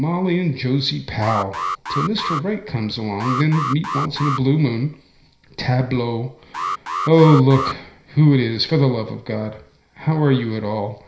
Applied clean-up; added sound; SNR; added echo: none; Alarm; 7 dB; reverberation time 0.5 s.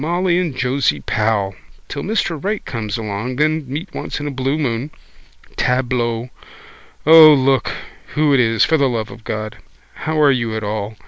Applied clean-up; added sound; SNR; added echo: none; none; none; none.